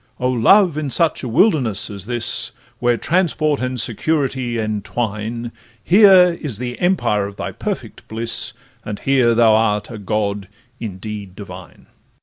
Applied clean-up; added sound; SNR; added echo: none; none; none; none.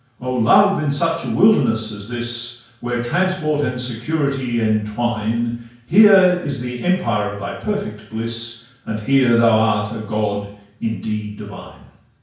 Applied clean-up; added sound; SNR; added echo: none; none; none; reverberation time 0.5 s.